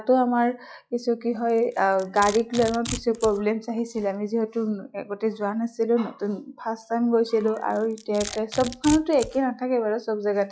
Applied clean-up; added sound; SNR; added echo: classical method log-MMSE.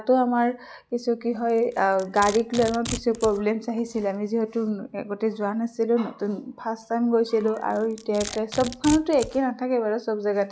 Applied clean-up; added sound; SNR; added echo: none; Domestic sounds, home sounds; 17 dB; none.